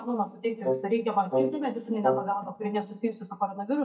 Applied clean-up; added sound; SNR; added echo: neural mask model DeepFilterNet 3.